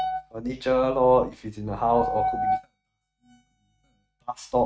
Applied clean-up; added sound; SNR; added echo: neural mask model RNNoise.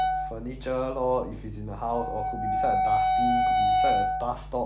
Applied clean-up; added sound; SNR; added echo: none; Wind instrument, woodwind instrument; -4 dB; none.